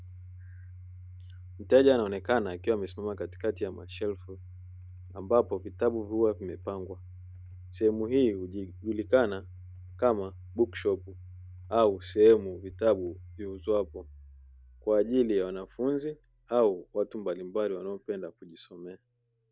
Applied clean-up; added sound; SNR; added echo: none; Domestic sounds, home sounds; 17 dB; none.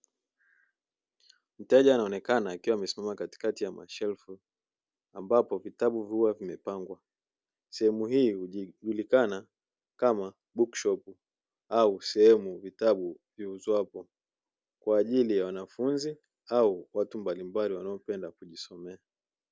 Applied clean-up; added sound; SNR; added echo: none; none; none; none.